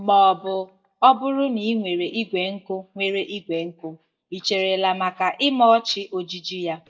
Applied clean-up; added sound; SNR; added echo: neural mask model DeepFilterNet 3.